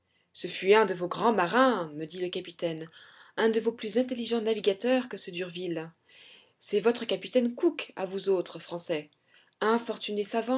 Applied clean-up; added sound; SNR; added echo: none; none; none; none.